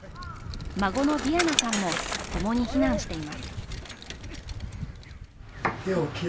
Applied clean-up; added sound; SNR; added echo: none; Bicycle; 3 dB; none.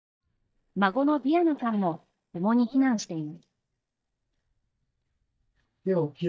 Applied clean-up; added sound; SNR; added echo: neural mask model DeepFilterNet 3.